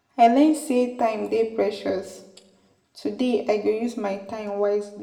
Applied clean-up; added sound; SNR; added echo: none; none; none; reverberation time 0.7 s.